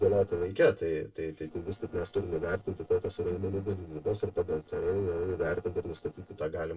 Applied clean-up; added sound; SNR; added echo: neural separator model SepFormer DNS4.